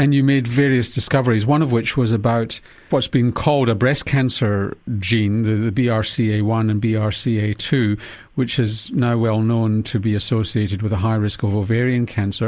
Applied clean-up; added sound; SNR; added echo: none; none; none; none.